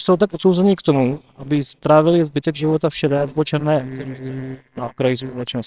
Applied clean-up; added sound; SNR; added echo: neural separator model SepFormer WHAMR!.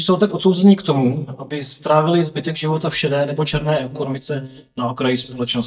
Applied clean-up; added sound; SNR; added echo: neural mask model DeepFilterNet 3.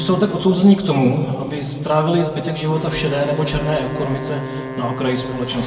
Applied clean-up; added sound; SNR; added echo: none; Wind instrument, woodwind instrument; 13 dB; reverberation time 2.1 s.